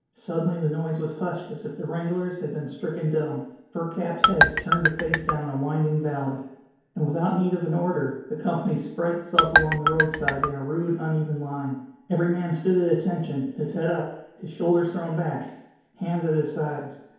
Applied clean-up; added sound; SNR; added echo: none; Marimba, xylophone; -5 dB; reverberation time 1.0 s.